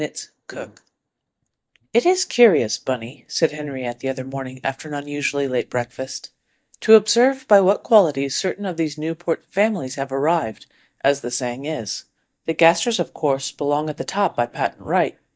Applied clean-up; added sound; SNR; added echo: neural mask model DeepFilterNet 3.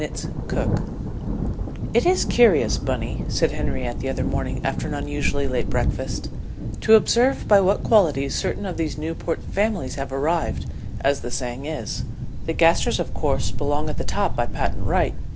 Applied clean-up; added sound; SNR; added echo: none; Thunder; 1 dB; none.